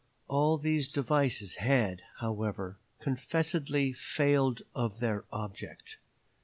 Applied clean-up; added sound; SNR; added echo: none; none; none; none.